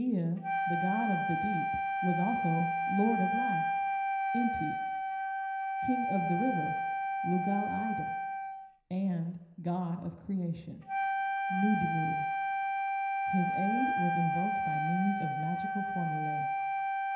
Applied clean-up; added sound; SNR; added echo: none; Wind instrument, woodwind instrument; -2 dB; reverberation time 0.9 s.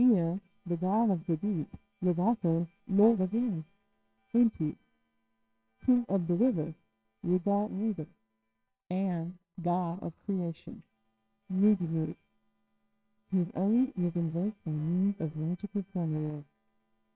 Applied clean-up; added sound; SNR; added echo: neural separator model SepFormer WHAMR!.